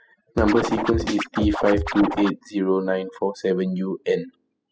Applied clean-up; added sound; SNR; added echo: classical method spectral subtraction.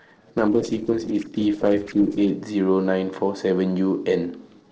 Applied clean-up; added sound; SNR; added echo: neural separator model SepFormer DNS4.